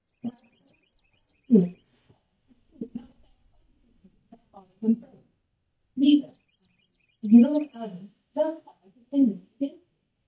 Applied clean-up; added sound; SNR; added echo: neural mask model DeepFilterNet 3.